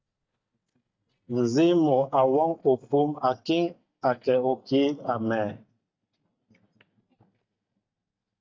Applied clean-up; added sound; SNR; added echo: neural mask model DeepFilterNet 3.